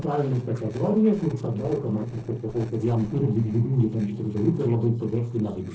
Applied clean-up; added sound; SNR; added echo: neural separator model SepFormer DNS4.